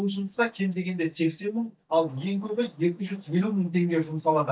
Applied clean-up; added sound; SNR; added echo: neural mask model DeepFilterNet 3.